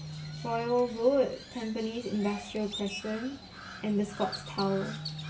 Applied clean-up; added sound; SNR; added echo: none; Crow; 10 dB; reverberation time 0.2 s.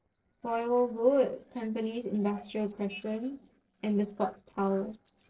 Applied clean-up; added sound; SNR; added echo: neural separator model SepFormer DNS4.